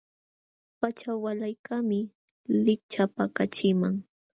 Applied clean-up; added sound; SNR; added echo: none; none; none; none.